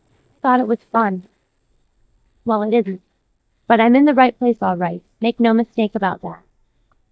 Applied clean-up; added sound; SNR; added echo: neural mask model DeepFilterNet 3.